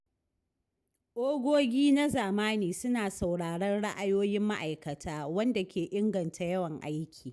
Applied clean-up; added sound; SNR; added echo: none; none; none; none.